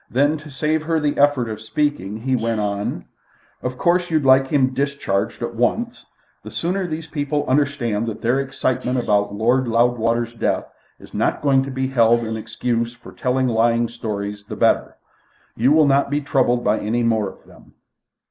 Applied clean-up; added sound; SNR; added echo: neural mask model Resemble Enhance denoiser.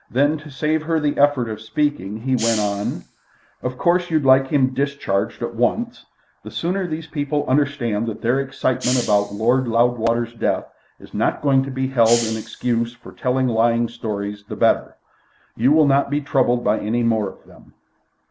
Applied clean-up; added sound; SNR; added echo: none; Hiss; 13 dB; none.